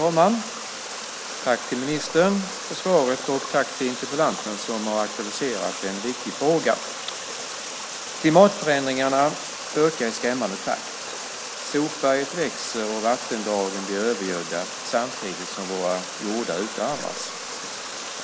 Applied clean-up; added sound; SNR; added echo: none; Water; 8 dB; none.